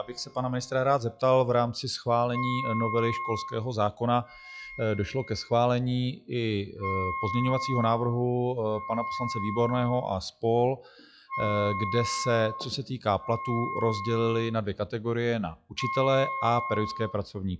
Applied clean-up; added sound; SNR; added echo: classical method log-MMSE.